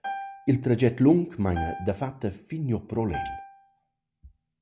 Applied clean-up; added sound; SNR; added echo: none; Piano; 13 dB; none.